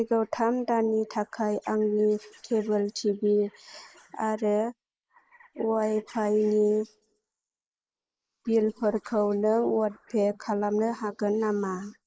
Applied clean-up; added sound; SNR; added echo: neural mask model Resemble Enhance denoiser.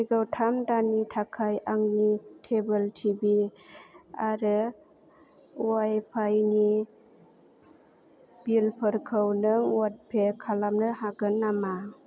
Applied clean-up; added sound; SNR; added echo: none; none; none; none.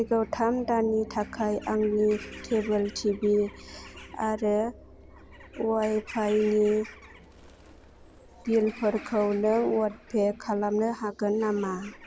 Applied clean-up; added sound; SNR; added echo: none; Bird vocalization, bird call, bird song / Crow + Piano; 19 dB; none.